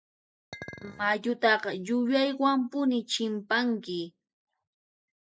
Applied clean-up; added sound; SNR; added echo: classical method log-MMSE.